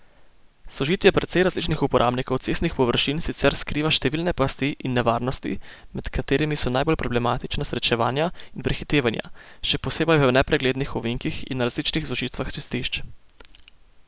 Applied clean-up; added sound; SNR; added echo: none; none; none; none.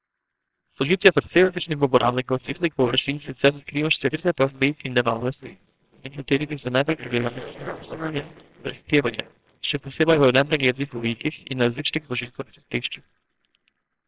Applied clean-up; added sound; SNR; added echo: neural separator model SepFormer WHAMR!.